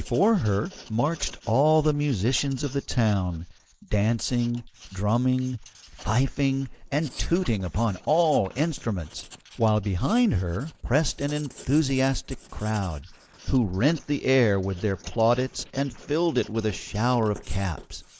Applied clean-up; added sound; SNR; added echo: neural mask model Resemble Enhance denoiser.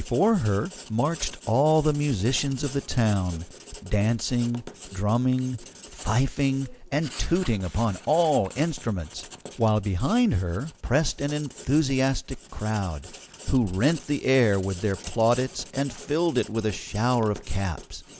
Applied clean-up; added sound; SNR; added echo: none; Writing; 19 dB; none.